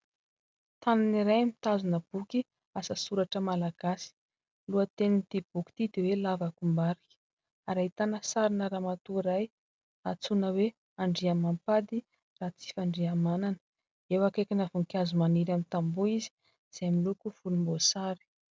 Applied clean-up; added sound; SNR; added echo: none; none; none; none.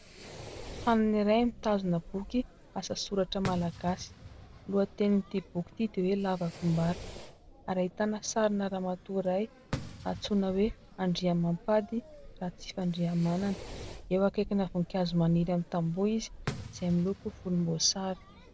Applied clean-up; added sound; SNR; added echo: none; Fireworks; 14 dB; none.